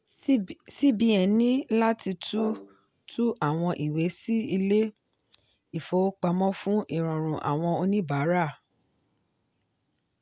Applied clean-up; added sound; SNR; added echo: none; Brass instrument; 15 dB; none.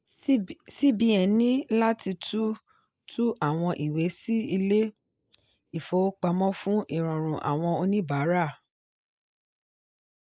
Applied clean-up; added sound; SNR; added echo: neural mask model Resemble Enhance denoiser.